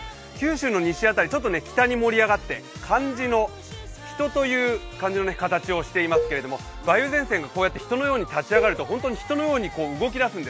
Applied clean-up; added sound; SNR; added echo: none; Dishes, pots, and pans; 5 dB; none.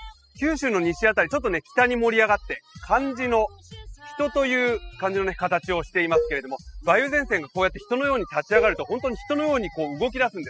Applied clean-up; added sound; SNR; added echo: classical method spectral subtraction.